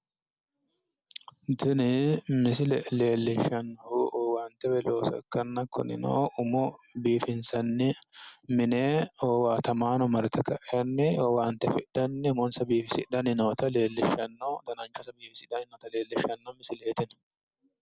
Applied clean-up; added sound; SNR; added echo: none; none; none; none.